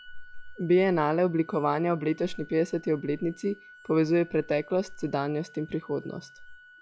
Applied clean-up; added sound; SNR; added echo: classical method log-MMSE.